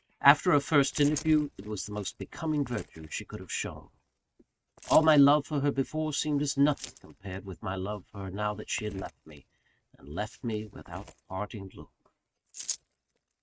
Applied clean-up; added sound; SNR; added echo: neural mask model RNNoise.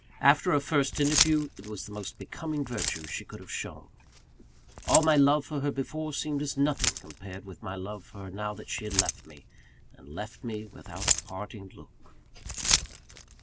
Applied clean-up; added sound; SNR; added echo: none; Keys jangling; 4 dB; none.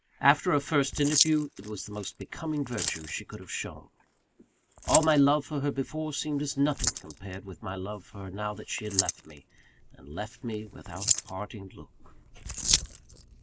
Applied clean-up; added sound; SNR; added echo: neural mask model Resemble Enhance denoiser.